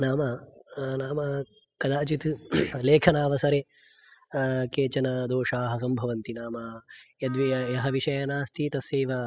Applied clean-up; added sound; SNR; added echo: classical method spectral subtraction.